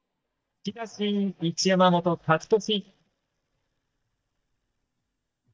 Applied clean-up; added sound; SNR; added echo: neural mask model DeepFilterNet 3.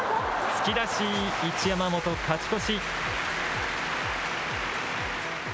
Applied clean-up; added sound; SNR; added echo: none; none; none; none.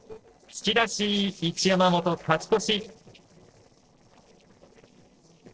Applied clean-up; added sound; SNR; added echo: neural separator model SepFormer DNS4.